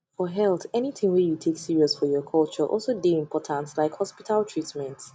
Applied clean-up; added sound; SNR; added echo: none; none; none; none.